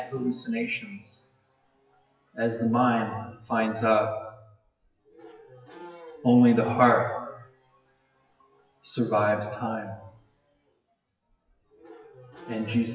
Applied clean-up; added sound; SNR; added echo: classical method WPE with log-MMSE.